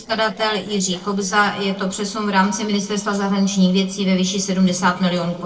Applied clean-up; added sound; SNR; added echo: neural separator model SepFormer DNS4.